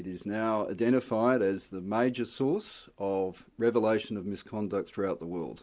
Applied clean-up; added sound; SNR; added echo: none; none; none; none.